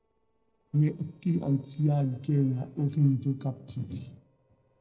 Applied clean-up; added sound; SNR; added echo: neural separator model SepFormer DNS4.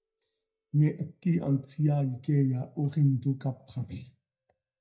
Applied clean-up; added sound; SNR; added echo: neural mask model DeepFilterNet 3.